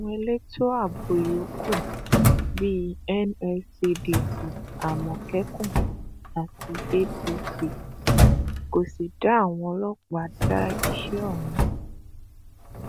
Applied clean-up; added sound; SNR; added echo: none; Drawer open or close; -1 dB; none.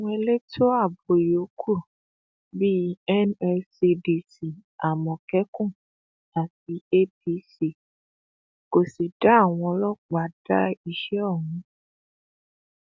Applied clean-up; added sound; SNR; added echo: none; none; none; none.